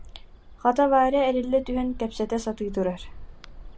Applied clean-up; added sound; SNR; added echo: none; Bird; 15 dB; none.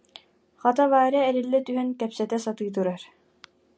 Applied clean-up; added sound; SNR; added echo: none; none; none; none.